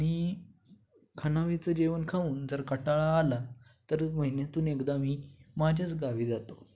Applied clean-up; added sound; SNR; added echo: none; none; none; none.